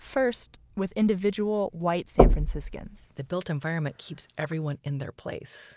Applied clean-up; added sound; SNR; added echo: none; Knock; -3 dB; none.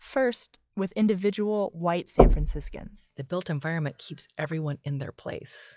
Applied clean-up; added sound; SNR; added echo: classical method log-MMSE.